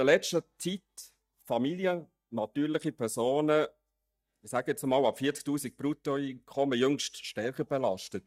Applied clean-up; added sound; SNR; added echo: neural mask model DeepFilterNet 3.